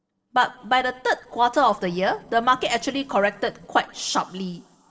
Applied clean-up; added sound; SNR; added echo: neural separator model SepFormer DNS4.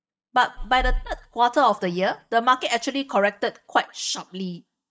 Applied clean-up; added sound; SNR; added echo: neural mask model DeepFilterNet 3.